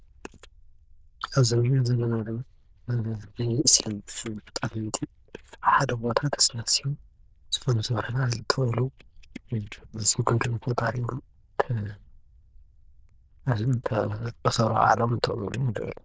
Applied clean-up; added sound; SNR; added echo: neural diffusion model UNIVERSE++.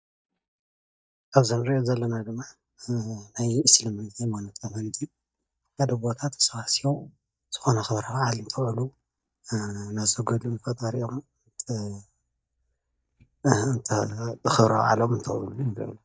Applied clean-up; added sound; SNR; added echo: neural mask model DeepFilterNet 3.